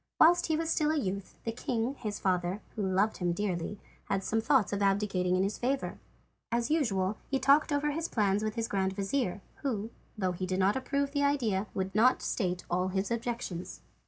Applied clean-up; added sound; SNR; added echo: none; none; none; none.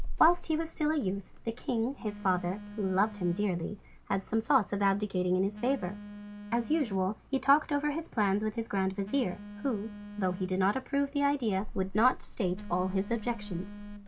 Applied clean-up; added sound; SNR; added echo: none; Telephone; 11 dB; none.